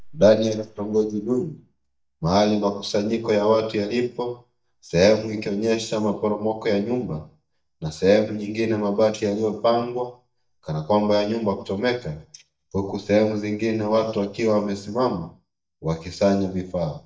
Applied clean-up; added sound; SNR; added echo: neural mask model DeepFilterNet 3.